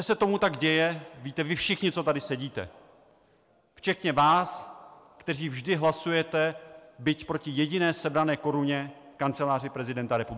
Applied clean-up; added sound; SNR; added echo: none; none; none; none.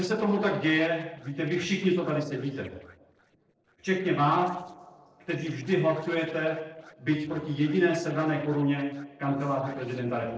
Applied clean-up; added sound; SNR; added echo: neural separator model SepFormer DNS4.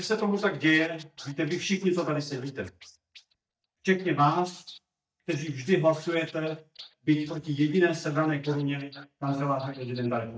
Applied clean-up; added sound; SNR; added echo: neural mask model DeepFilterNet 3.